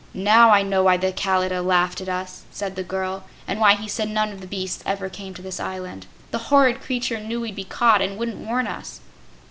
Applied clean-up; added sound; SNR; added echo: none; none; none; none.